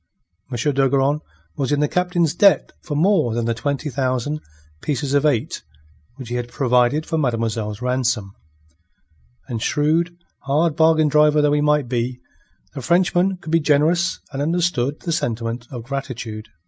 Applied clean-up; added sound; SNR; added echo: none; none; none; none.